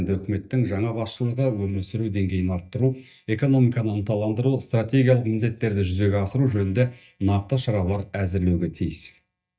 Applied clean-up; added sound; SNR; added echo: neural mask model DeepFilterNet 3.